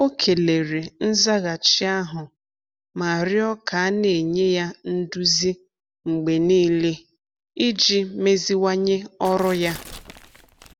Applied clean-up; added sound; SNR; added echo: none; Tearing; 18 dB; none.